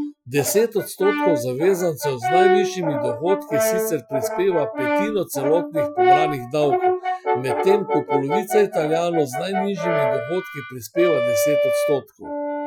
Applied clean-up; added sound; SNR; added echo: classical method Wiener filter.